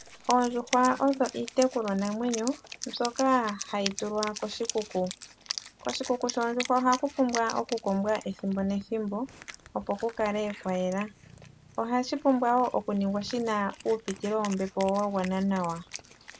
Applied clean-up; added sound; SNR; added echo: none; Wind instrument, woodwind instrument; 14 dB; none.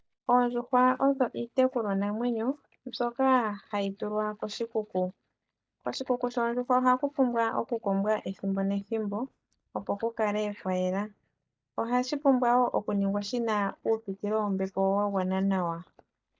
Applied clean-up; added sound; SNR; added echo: neural mask model DeepFilterNet 3.